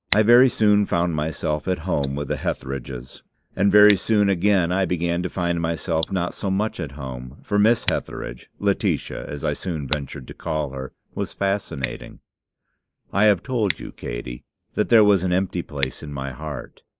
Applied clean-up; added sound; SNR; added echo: neural mask model Resemble Enhance denoiser.